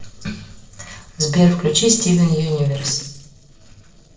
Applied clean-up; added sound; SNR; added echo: neural separator model SepFormer DNS4.